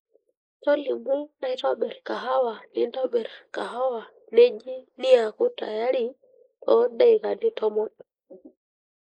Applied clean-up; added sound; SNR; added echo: neural mask model Resemble Enhance denoiser.